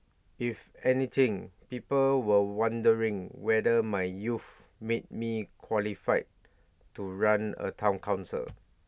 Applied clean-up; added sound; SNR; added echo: none; none; none; none.